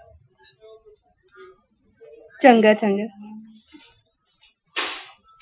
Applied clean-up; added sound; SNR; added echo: classical method Wiener filter.